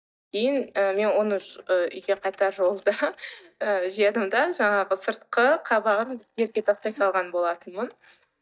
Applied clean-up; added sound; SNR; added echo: neural mask model DeepFilterNet 3.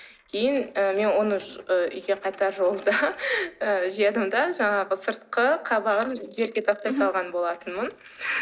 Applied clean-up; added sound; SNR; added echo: neural mask model Resemble Enhance denoiser.